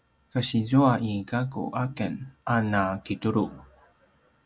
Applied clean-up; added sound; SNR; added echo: none; none; none; none.